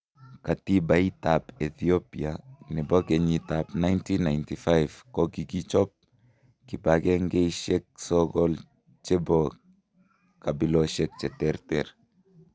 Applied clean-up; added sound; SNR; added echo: none; none; none; none.